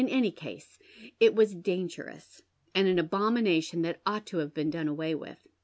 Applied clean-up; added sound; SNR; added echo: none; none; none; none.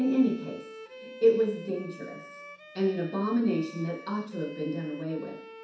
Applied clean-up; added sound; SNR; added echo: none; Bowed string instrument; 17 dB; reverberation time 0.6 s.